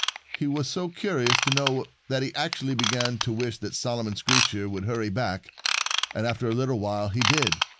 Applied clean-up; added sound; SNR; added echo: none; Ratchet, pawl / Tools; 2 dB; none.